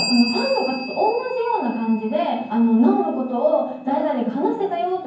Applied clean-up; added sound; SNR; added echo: none; Bell; 13 dB; reverberation time 0.9 s.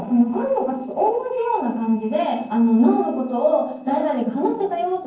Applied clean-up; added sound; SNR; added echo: neural separator model SepFormer DNS4.